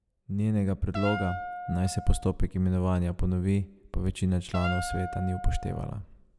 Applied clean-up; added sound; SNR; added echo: none; Wind instrument, woodwind instrument; 10 dB; none.